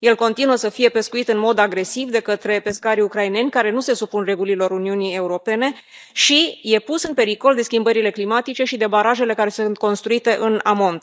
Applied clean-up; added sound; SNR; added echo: neural mask model DeepFilterNet 3.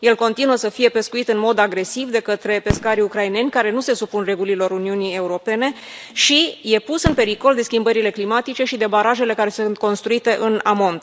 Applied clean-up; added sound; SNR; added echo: none; Fireworks; 14 dB; none.